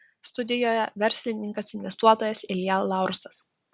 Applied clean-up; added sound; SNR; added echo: none; none; none; none.